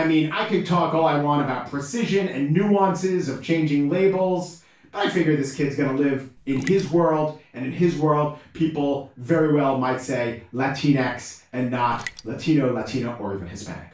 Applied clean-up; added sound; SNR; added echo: none; Raindrop; 17 dB; reverberation time 0.3 s.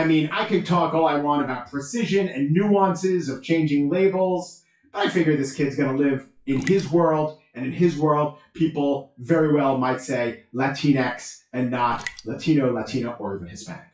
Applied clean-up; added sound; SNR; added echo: classical method WPE with log-MMSE.